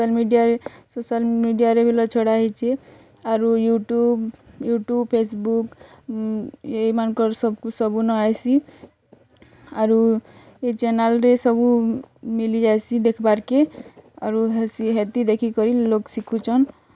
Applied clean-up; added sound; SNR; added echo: none; none; none; none.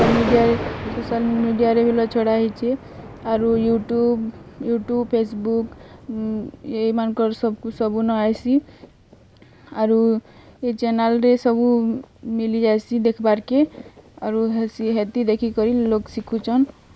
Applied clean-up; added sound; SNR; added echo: none; Thunder; 13 dB; none.